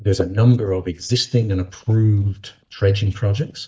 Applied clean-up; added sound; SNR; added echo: neural mask model DeepFilterNet 3.